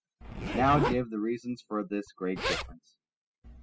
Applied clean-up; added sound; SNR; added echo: classical method spectral subtraction.